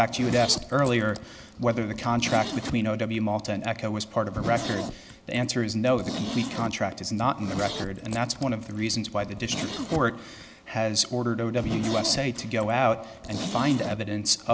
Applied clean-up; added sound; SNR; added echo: none; Zipper (clothing); 10 dB; none.